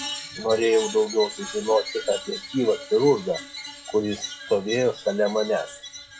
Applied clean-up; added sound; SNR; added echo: classical method log-MMSE.